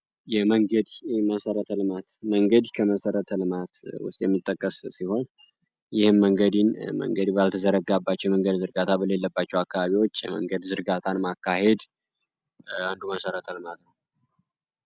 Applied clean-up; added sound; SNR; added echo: none; none; none; none.